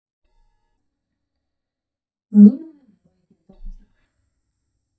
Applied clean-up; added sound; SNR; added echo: neural mask model DeepFilterNet 3.